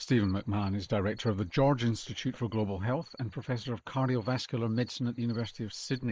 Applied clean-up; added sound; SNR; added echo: neural mask model Resemble Enhance denoiser.